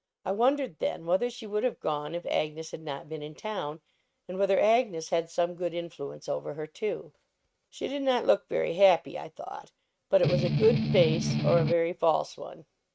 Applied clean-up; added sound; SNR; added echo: neural mask model RNNoise.